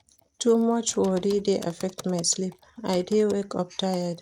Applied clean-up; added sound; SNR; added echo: neural mask model RNNoise.